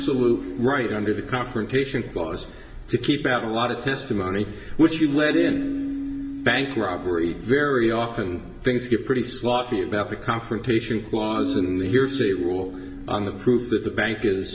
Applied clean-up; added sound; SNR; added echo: none; Keyboard (musical); 11 dB; reverberation time 0.7 s.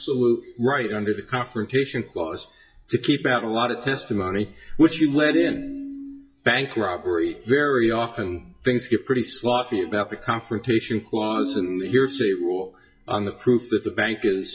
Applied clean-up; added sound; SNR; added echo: classical method WPE with log-MMSE.